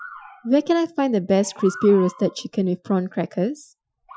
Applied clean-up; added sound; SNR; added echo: classical method Wiener filter.